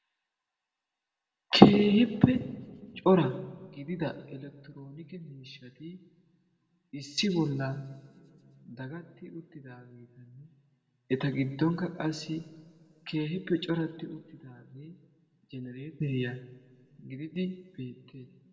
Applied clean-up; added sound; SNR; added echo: none; none; none; reverberation time 1.1 s.